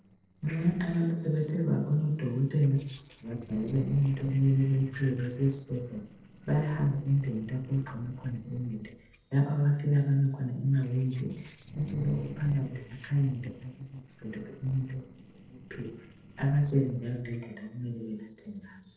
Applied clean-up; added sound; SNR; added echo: neural separator model SepFormer DNS4.